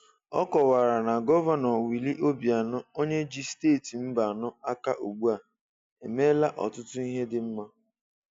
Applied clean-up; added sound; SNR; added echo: none; none; none; none.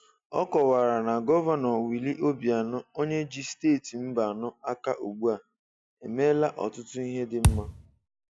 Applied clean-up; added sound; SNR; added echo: none; Thump, thud; -1 dB; none.